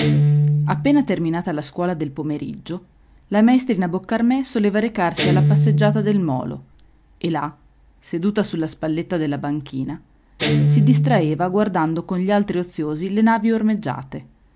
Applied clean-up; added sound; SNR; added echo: none; Guitar; 3 dB; none.